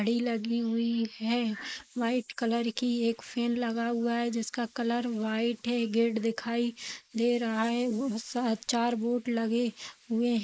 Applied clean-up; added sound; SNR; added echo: neural mask model Resemble Enhance denoiser.